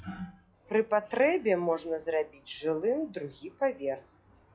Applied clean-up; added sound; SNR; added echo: classical method log-MMSE.